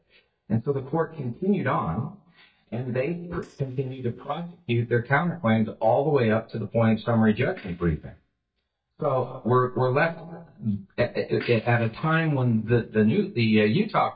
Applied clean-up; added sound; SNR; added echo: neural mask model DeepFilterNet 3.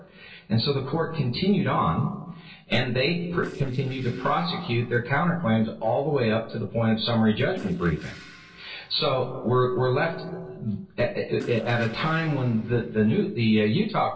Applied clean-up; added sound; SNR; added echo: neural separator model SepFormer DNS4.